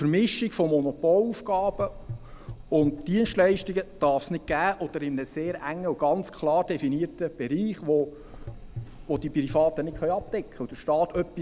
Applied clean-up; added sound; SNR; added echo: none; Gurgling / Engine; 17 dB; none.